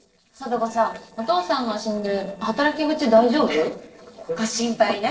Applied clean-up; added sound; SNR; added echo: neural separator model SepFormer DNS4.